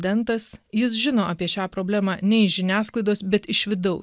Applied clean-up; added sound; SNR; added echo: none; none; none; none.